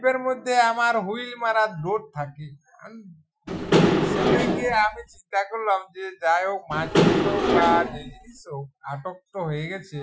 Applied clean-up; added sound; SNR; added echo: classical method Wiener filter.